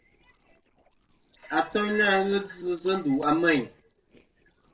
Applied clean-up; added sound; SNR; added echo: neural separator model SepFormer DNS4.